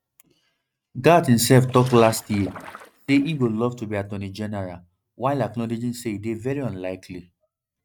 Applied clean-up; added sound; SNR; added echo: neural mask model RNNoise.